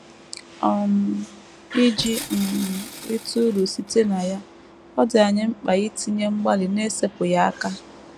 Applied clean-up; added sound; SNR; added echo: none; Tools; 14 dB; none.